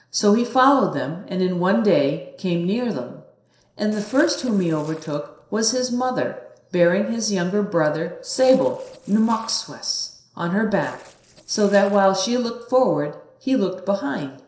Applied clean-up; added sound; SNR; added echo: neural separator model SepFormer DNS4.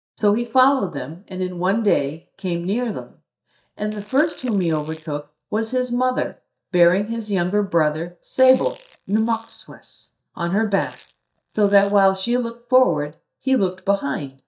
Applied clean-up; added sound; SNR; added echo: neural mask model DeepFilterNet 3.